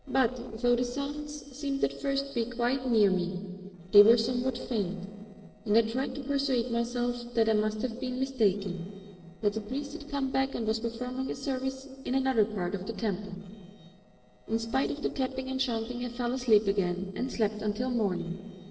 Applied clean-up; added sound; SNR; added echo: neural separator model SepFormer DNS4.